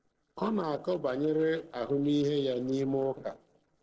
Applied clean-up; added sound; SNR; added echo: neural separator model SepFormer DNS4.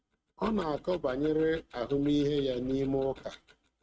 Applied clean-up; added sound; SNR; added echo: neural mask model RNNoise.